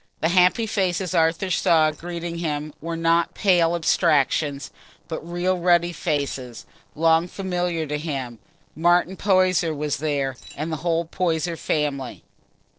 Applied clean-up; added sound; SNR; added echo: neural separator model SepFormer DNS4.